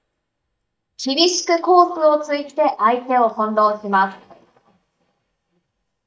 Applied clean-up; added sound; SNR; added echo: neural mask model DeepFilterNet 3.